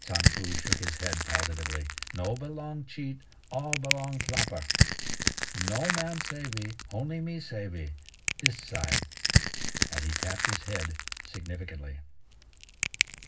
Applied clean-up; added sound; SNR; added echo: none; Crushing; -4 dB; reverberation time 0.4 s.